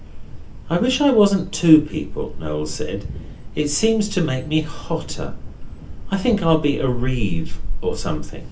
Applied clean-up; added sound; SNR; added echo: none; Thunder; 5 dB; reverberation time 0.3 s.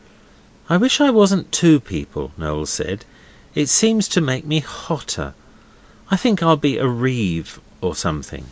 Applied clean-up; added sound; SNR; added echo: none; none; none; none.